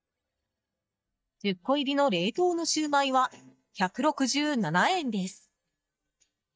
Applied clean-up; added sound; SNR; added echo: neural mask model DeepFilterNet 3.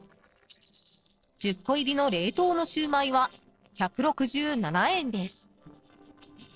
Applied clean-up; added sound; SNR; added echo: neural separator model SepFormer DNS4.